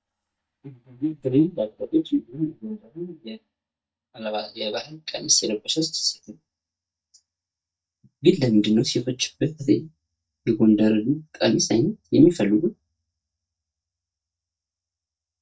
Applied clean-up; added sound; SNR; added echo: neural mask model DeepFilterNet 3.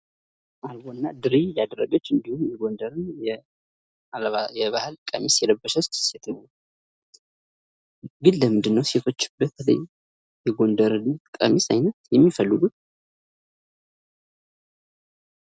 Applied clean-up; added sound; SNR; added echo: none; none; none; none.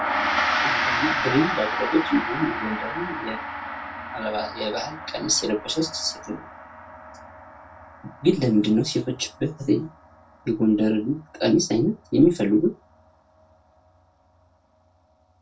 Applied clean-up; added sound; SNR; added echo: none; Gong; 6 dB; reverberation time 0.2 s.